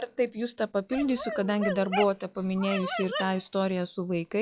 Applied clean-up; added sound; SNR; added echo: classical method log-MMSE.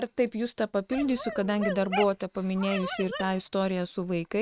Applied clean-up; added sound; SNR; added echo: neural mask model RNNoise.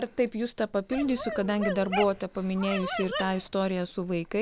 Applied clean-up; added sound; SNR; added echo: none; Dog; 7 dB; none.